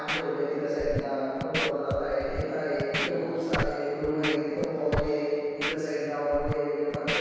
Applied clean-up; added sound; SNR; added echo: none; Scratching (performance technique); 6 dB; reverberation time 2.2 s.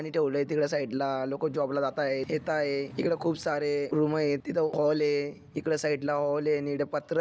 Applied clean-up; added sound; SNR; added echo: none; none; none; none.